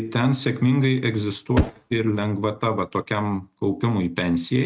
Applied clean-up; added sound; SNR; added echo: neural mask model RNNoise.